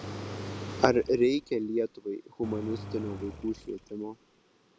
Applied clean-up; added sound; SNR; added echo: none; Engine; 13 dB; none.